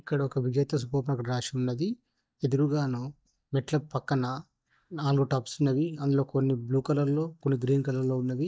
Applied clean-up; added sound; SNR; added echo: neural mask model DeepFilterNet 3.